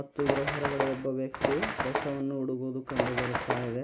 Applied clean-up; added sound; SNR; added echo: none; Bird; -1 dB; none.